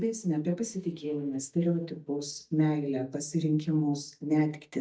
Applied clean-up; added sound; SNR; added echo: neural mask model DeepFilterNet 3.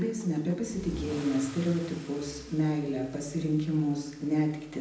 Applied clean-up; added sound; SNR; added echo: none; Engine starting / Accelerating, revving, vroom / Car; 16 dB; reverberation time 0.8 s.